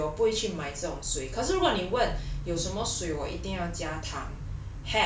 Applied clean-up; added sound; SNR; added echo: none; none; none; none.